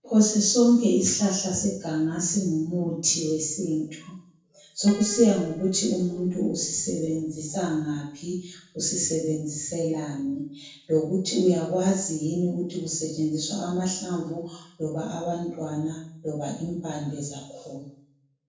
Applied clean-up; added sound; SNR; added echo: neural separator model SepFormer DNS4.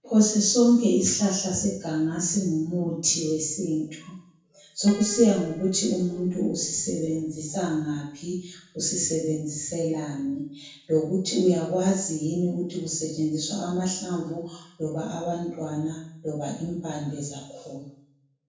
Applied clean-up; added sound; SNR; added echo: none; Piano; 18 dB; reverberation time 0.6 s.